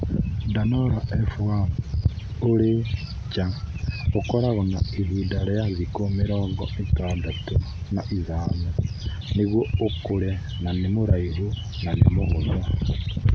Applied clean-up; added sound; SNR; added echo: none; none; none; none.